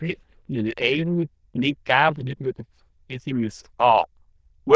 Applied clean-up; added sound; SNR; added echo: neural diffusion model UNIVERSE++.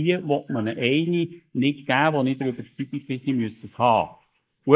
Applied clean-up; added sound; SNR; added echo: neural mask model Resemble Enhance denoiser.